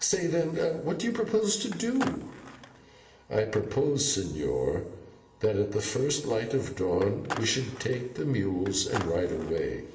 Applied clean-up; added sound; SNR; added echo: none; Skateboard; 12 dB; reverberation time 1.5 s.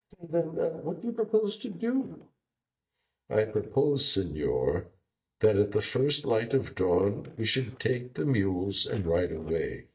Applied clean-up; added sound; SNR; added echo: neural mask model DeepFilterNet 3.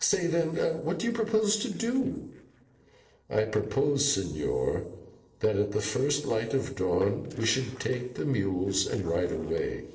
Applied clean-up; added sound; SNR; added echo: neural separator model SepFormer DNS4.